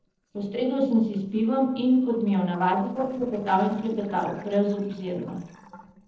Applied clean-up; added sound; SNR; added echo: neural separator model SepFormer DNS4.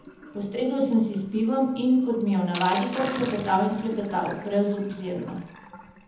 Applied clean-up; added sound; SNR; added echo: none; Sink (filling or washing); 14 dB; reverberation time 1.0 s.